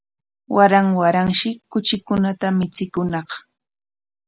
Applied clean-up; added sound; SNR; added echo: none; none; none; none.